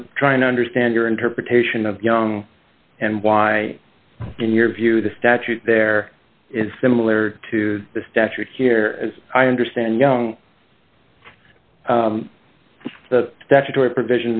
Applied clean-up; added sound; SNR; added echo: none; none; none; none.